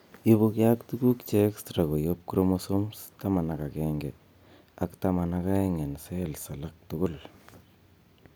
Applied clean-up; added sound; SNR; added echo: none; none; none; none.